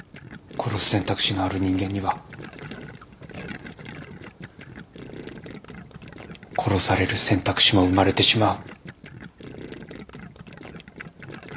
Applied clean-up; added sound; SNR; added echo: none; Gurgling; 13 dB; none.